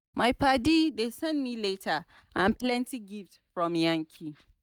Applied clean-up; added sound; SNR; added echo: neural mask model DeepFilterNet 3.